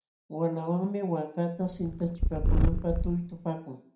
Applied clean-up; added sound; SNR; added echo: none; Purr; -4 dB; reverberation time 0.4 s.